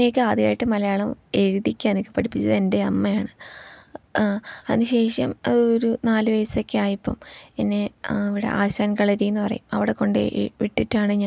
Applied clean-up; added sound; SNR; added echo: none; none; none; none.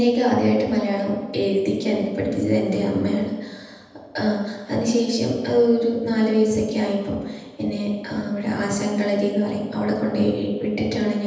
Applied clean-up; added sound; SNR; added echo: none; none; none; reverberation time 1.1 s.